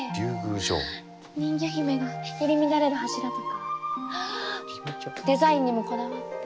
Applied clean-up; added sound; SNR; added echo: none; none; none; none.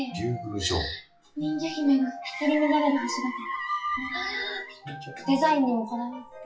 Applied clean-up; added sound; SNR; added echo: classical method WPE with log-MMSE.